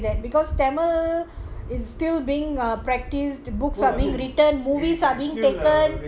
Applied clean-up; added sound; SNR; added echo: none; none; none; none.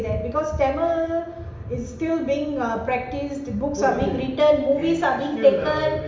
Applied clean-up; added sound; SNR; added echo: none; none; none; reverberation time 0.8 s.